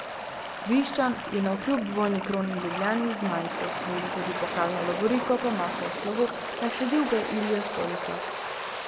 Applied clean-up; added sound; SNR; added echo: none; Waves, surf; 4 dB; none.